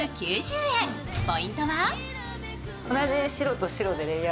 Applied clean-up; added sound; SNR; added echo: none; Gunshot, gunfire + Bowed string instrument; 12 dB; none.